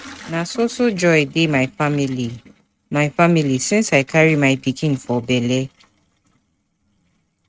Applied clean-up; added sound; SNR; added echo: neural mask model RNNoise.